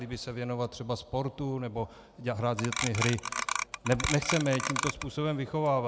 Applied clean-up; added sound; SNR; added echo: none; Clock; 2 dB; none.